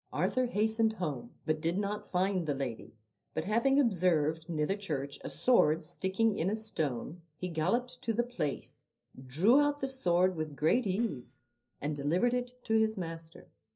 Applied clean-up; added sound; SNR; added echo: neural separator model SepFormer DNS4.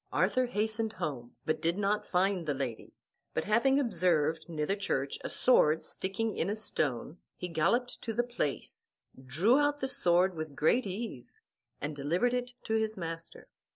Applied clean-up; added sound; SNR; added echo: none; none; none; none.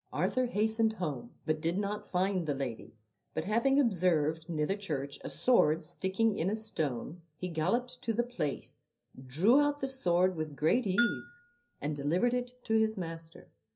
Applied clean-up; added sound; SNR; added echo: none; Bell; 10 dB; reverberation time 0.4 s.